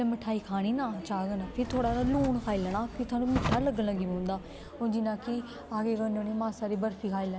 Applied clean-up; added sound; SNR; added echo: none; Drawer open or close; 7 dB; none.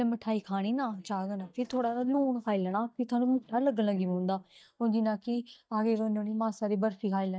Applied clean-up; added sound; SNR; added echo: neural mask model DeepFilterNet 3.